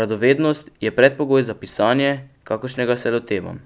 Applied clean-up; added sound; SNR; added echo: none; none; none; none.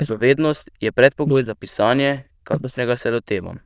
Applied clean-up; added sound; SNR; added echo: neural diffusion model UNIVERSE++.